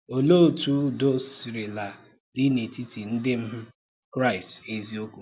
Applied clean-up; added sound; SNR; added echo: none; none; none; none.